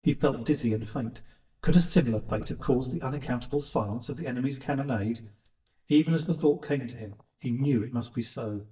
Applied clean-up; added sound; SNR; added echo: neural mask model DeepFilterNet 3.